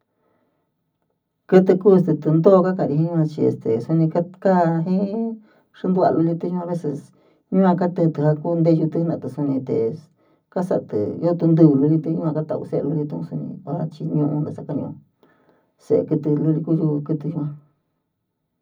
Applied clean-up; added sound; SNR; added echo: none; none; none; reverberation time 0.4 s.